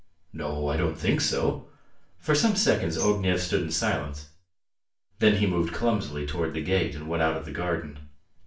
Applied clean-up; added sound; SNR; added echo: none; Tambourine; 15 dB; reverberation time 0.4 s.